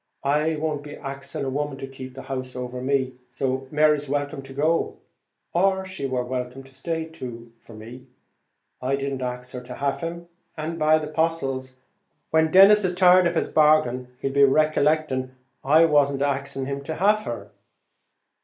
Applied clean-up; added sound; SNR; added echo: neural mask model Resemble Enhance denoiser.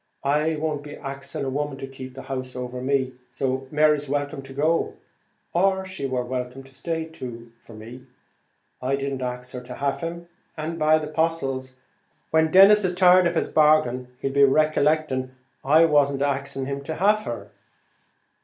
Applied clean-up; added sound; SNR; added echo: none; none; none; none.